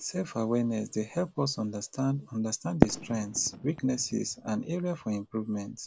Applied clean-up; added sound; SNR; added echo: none; Fireworks; 5 dB; none.